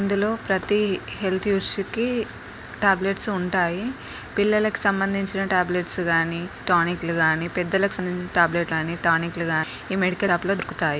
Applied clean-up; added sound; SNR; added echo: none; none; none; none.